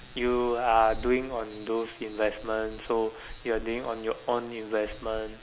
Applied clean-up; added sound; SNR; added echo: none; Thunder / Rain; 15 dB; none.